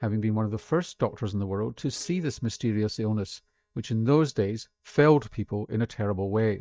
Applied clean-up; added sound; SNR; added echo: neural mask model DeepFilterNet 3.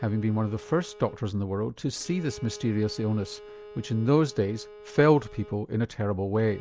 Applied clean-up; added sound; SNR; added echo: none; Bowed string instrument; 19 dB; none.